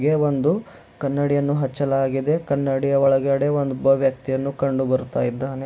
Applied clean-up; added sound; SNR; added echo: none; none; none; none.